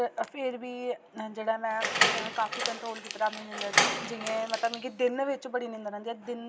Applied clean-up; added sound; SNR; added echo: none; Door; -2 dB; none.